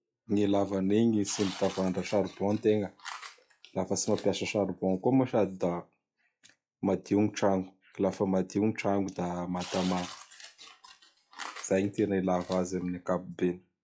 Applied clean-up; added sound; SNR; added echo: classical method log-MMSE.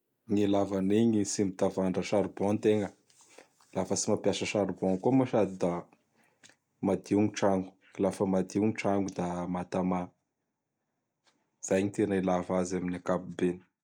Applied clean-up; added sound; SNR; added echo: none; none; none; none.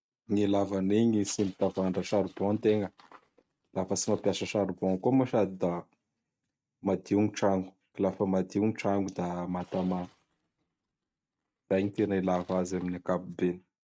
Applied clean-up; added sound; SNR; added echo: neural mask model RNNoise.